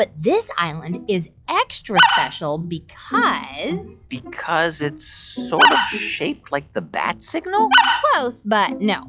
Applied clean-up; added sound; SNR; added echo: classical method log-MMSE.